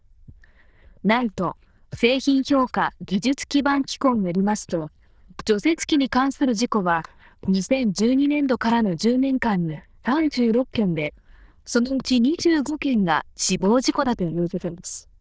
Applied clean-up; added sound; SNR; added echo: neural diffusion model UNIVERSE++.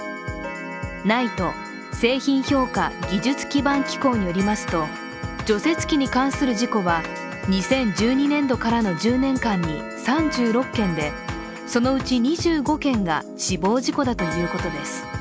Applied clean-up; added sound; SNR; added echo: none; Clock; 12 dB; none.